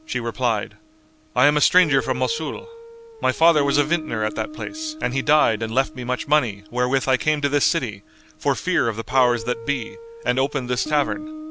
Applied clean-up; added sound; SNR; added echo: none; Guitar; 14 dB; none.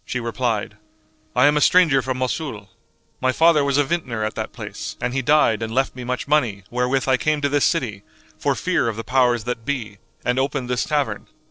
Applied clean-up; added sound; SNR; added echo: neural separator model SepFormer DNS4.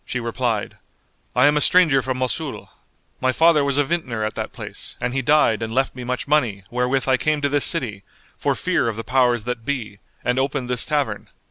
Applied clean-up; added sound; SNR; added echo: none; none; none; none.